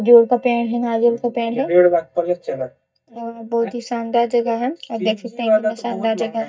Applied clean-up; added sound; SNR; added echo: neural mask model DeepFilterNet 3.